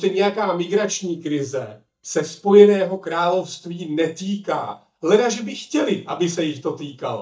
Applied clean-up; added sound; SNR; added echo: neural mask model DeepFilterNet 3.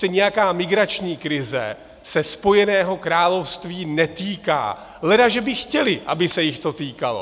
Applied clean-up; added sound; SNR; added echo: none; none; none; none.